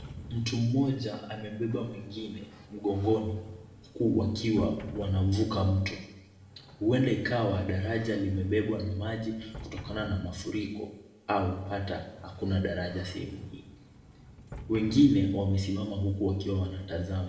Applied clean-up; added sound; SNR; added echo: none; Sliding door; 18 dB; reverberation time 0.9 s.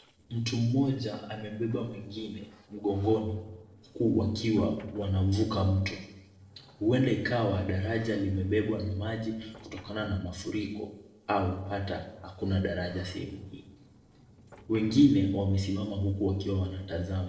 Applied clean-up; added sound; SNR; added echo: neural separator model SepFormer DNS4.